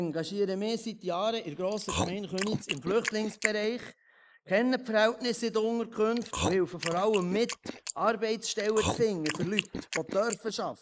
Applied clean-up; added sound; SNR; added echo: neural mask model Resemble Enhance denoiser.